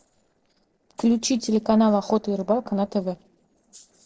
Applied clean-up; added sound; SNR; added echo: neural separator model SepFormer DNS4.